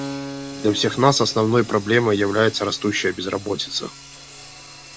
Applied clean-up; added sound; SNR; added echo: none; Keyboard (musical) + Sawing; 15 dB; none.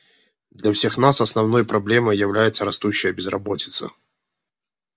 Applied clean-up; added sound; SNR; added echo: none; none; none; none.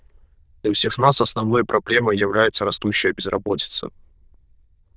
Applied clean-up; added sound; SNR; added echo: neural diffusion model UNIVERSE++.